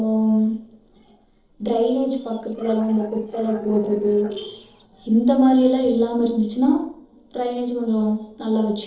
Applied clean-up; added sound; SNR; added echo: neural separator model SepFormer DNS4.